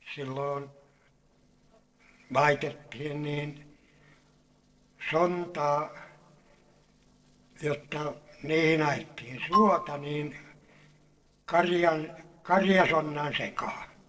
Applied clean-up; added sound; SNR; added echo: neural separator model SepFormer DNS4.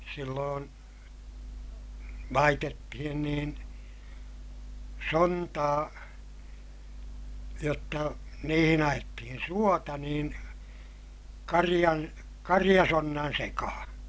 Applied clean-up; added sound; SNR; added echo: none; none; none; none.